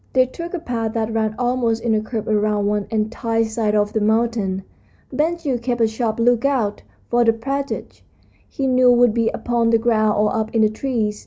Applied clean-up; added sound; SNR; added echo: none; none; none; none.